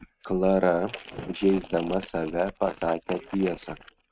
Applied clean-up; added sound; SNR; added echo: neural mask model RNNoise.